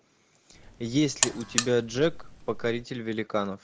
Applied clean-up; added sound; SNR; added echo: none; Alarm; 4 dB; none.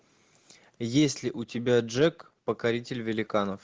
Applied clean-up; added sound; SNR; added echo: none; none; none; none.